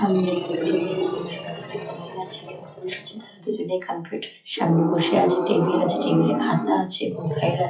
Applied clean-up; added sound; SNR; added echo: classical method WPE with log-MMSE.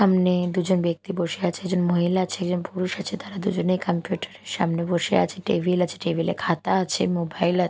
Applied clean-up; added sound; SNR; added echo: none; none; none; none.